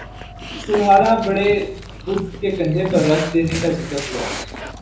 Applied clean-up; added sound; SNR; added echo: none; Dog; 10 dB; reverberation time 0.6 s.